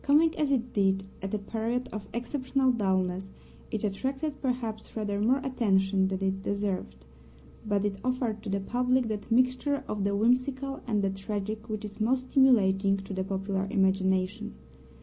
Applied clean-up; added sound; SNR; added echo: none; none; none; none.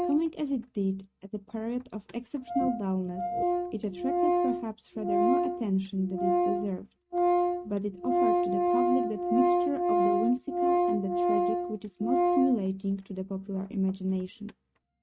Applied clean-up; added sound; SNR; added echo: neural mask model RNNoise.